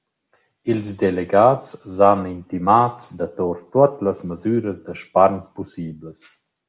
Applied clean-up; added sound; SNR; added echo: none; none; none; none.